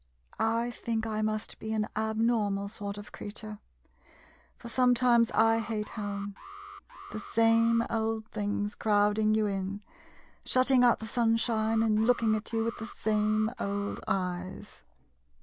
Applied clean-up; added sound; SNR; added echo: none; Alarm; 17 dB; none.